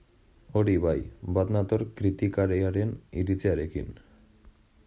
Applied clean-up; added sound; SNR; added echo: none; none; none; none.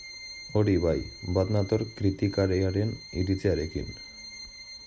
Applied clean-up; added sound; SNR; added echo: none; Bowed string instrument; 17 dB; none.